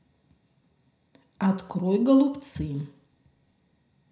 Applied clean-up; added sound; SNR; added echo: none; none; none; reverberation time 0.5 s.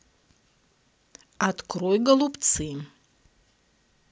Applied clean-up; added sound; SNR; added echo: none; none; none; none.